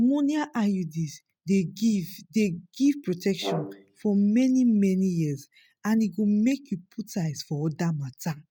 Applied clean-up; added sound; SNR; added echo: neural mask model RNNoise.